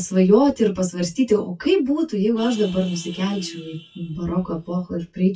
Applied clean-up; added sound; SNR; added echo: classical method WPE with log-MMSE.